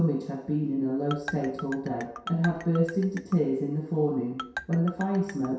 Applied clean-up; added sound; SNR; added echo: none; Marimba, xylophone; 13 dB; reverberation time 0.7 s.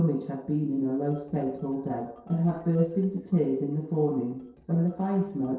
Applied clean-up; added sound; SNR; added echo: neural separator model SepFormer DNS4.